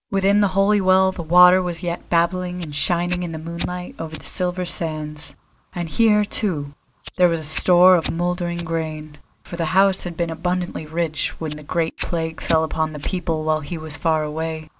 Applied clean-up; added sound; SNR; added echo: none; Fire; 15 dB; none.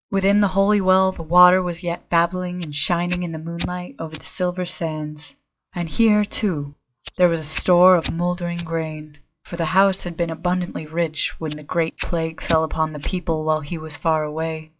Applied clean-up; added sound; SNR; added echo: classical method log-MMSE.